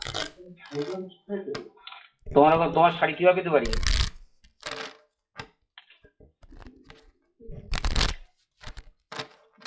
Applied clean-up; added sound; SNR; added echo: classical method WPE with log-MMSE.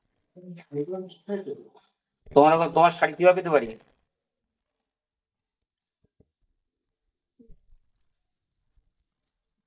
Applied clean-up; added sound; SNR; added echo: neural mask model DeepFilterNet 3.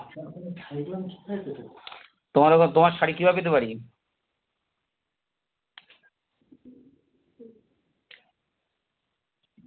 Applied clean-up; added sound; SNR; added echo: none; none; none; none.